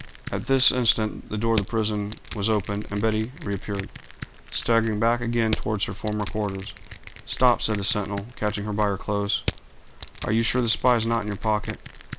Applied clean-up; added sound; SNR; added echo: none; Crushing; 13 dB; none.